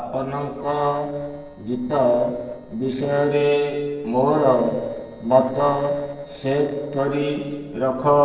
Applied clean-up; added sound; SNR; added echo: neural separator model SepFormer DNS4.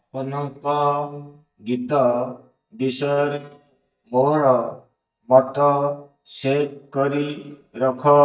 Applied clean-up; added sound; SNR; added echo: neural mask model DeepFilterNet 3.